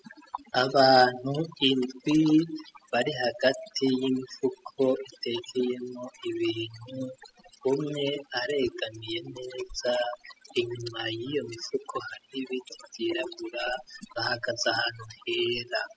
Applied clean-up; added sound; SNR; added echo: classical method spectral subtraction.